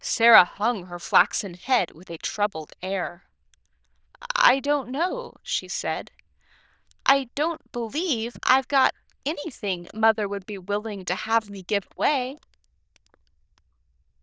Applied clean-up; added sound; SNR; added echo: neural diffusion model UNIVERSE++.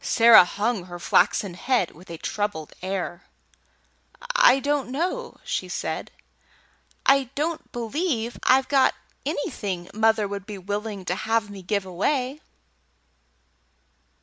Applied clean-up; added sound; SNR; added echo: none; none; none; none.